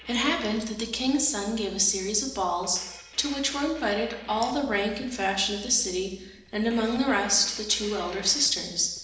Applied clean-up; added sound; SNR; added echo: neural separator model SepFormer DNS4.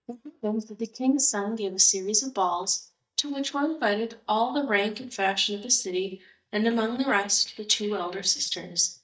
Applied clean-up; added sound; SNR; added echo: neural mask model DeepFilterNet 3.